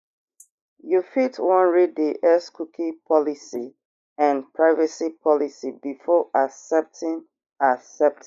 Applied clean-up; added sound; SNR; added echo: neural mask model Resemble Enhance denoiser.